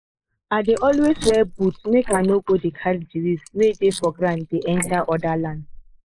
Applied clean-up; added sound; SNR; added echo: neural mask model Resemble Enhance denoiser.